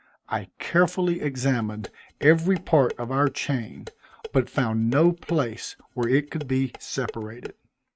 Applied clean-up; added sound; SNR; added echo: neural mask model RNNoise.